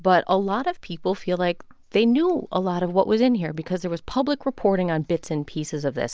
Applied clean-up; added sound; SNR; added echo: none; none; none; none.